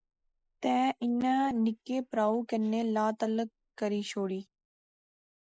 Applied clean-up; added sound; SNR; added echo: neural mask model Resemble Enhance denoiser.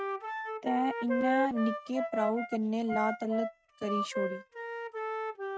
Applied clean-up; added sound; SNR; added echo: neural mask model RNNoise.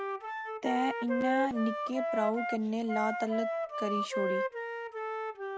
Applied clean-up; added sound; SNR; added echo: none; Wind instrument, woodwind instrument; 1 dB; none.